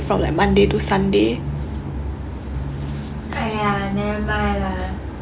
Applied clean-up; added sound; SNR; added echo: none; none; none; none.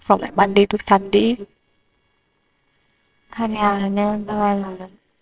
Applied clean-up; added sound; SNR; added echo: neural separator model SepFormer WHAMR!.